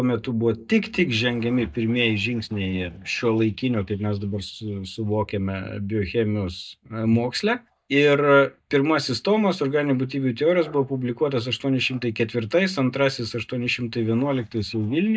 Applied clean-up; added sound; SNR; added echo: neural mask model DeepFilterNet 3.